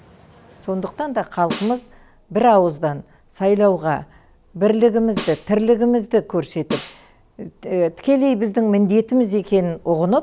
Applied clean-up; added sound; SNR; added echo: none; Snare drum; 15 dB; none.